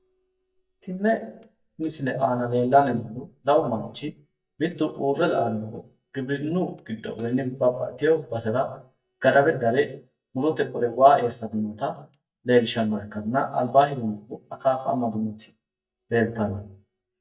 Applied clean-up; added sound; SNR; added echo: neural mask model DeepFilterNet 3.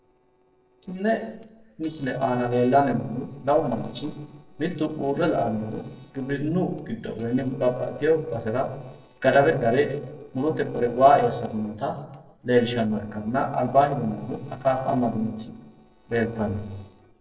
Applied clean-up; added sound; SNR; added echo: neural separator model SepFormer DNS4.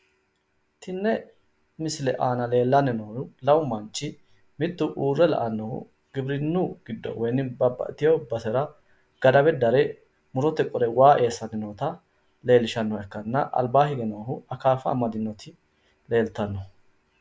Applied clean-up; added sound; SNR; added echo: none; none; none; none.